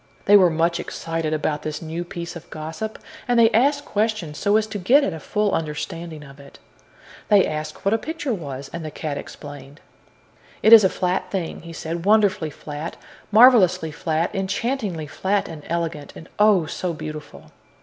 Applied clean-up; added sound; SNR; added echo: none; none; none; none.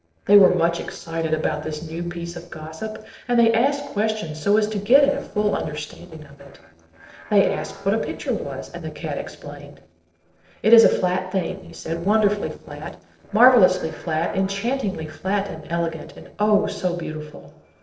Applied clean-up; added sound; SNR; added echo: neural separator model SepFormer DNS4.